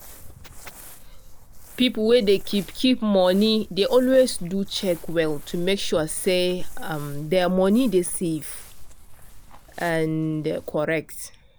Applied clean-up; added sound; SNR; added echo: none; Crumpling, crinkling; 12 dB; none.